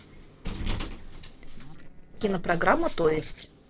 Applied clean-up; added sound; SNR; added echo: neural separator model SepFormer DNS4.